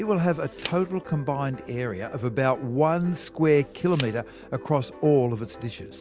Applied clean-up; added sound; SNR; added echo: none; Tick; 16 dB; none.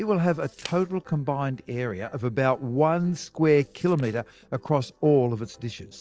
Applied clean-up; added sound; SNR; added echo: neural separator model SepFormer DNS4.